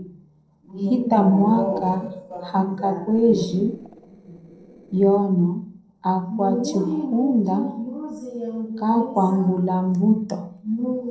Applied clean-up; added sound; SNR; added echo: neural separator model SepFormer DNS4.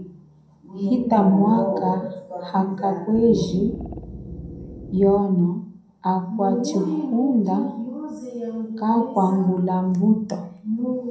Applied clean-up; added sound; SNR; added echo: none; Wind instrument, woodwind instrument; 13 dB; reverberation time 0.6 s.